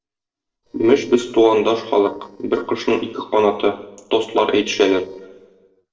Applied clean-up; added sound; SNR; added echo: neural separator model SepFormer DNS4.